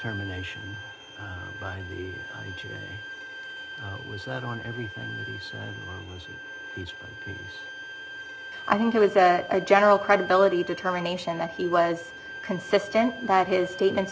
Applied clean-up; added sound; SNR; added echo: none; Bowed string instrument; 13 dB; none.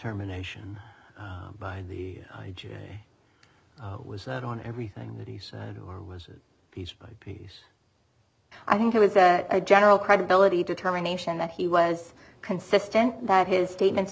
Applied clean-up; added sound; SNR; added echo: none; none; none; none.